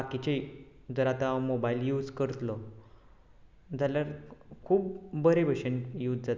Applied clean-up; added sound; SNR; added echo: none; none; none; none.